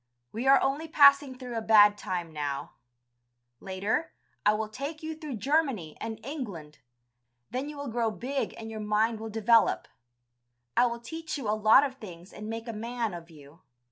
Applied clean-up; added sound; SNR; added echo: none; none; none; none.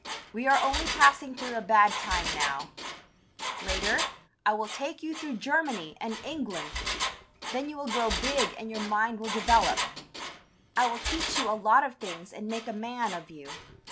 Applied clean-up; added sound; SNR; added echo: none; Engine; 6 dB; none.